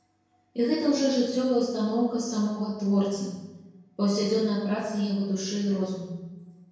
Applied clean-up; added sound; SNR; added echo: none; none; none; reverberation time 1.0 s.